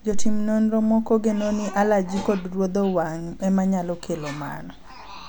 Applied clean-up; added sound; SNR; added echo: none; none; none; none.